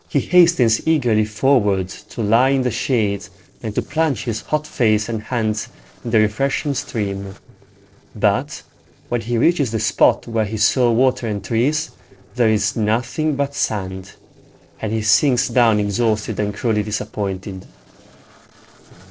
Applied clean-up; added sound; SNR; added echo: neural separator model SepFormer DNS4.